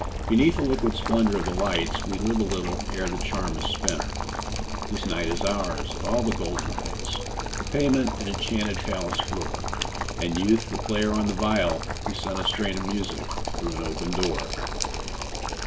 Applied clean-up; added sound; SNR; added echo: none; Drip + Boiling; 2 dB; none.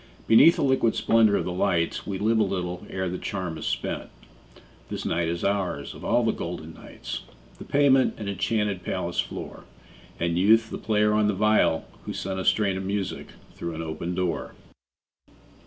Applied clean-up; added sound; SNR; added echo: none; none; none; none.